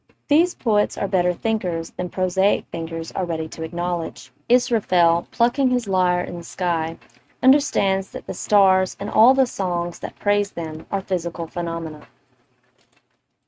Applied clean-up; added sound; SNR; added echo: neural mask model RNNoise.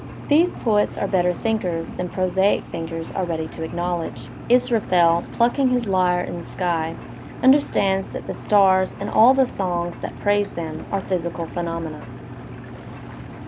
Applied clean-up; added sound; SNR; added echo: none; Engine; 13 dB; none.